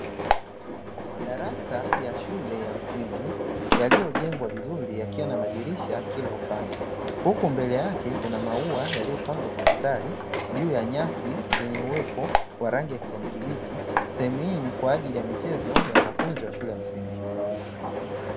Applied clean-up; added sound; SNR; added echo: none; Engine; -2 dB; none.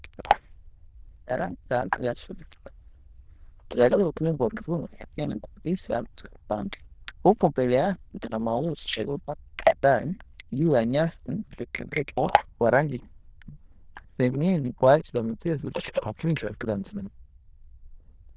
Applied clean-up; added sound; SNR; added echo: neural diffusion model UNIVERSE++.